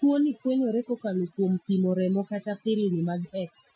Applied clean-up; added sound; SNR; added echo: classical method Wiener filter.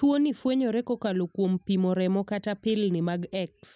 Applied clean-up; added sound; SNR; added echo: none; none; none; none.